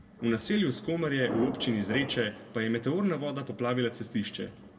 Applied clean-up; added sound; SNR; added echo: none; Thunder; 12 dB; reverberation time 1.3 s.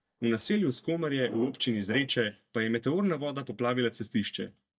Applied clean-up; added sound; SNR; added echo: neural mask model DeepFilterNet 3.